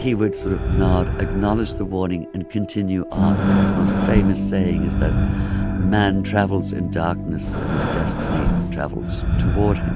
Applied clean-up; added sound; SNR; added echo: none; Breathing; 4 dB; none.